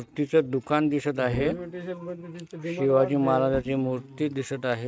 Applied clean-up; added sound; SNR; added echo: neural mask model RNNoise.